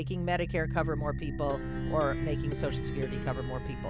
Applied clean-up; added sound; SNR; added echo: none; Plucked string instrument; 0 dB; none.